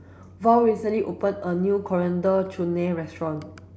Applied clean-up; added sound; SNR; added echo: none; none; none; none.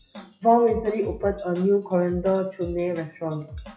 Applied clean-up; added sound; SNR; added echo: classical method WPE with log-MMSE.